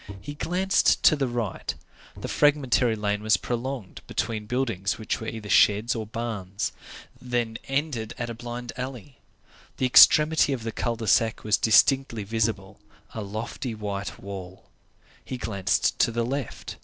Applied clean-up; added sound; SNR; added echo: neural separator model SepFormer DNS4.